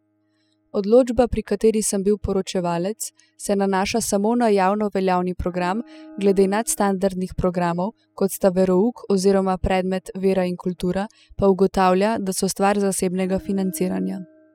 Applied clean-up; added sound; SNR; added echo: classical method spectral subtraction.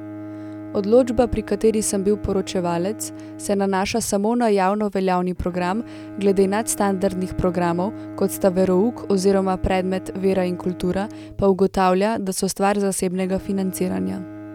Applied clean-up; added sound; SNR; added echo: none; Bowed string instrument; 15 dB; none.